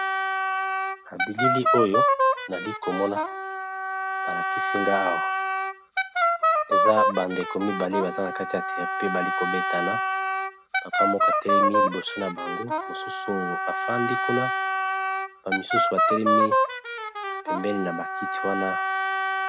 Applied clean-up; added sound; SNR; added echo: none; Wind instrument, woodwind instrument; -5 dB; none.